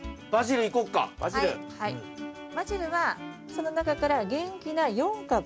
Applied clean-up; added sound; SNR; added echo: none; none; none; none.